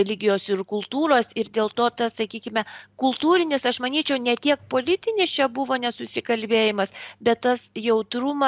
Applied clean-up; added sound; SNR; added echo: none; none; none; none.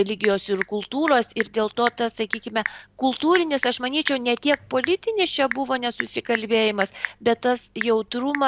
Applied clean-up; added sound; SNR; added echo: none; Telephone / Typing; 11 dB; none.